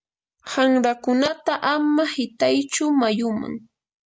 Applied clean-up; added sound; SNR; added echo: none; none; none; none.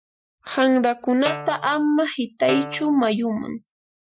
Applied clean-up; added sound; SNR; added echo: classical method Wiener filter.